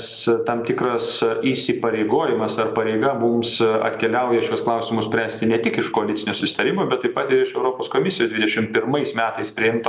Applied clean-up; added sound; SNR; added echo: none; none; none; none.